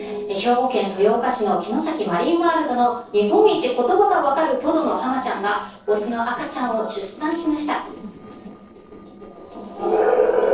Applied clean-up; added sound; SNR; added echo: neural separator model SepFormer DNS4.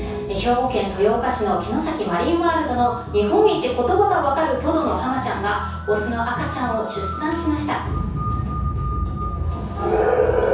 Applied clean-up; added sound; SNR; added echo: none; Explosion; 11 dB; reverberation time 0.6 s.